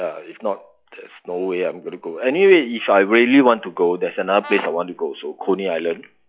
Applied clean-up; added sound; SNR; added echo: classical method log-MMSE.